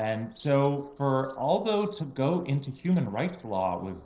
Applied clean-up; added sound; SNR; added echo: neural separator model SepFormer DNS4.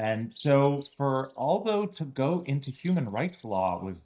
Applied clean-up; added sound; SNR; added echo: neural mask model DeepFilterNet 3.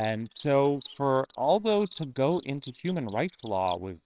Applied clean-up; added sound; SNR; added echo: neural separator model SepFormer WHAMR!.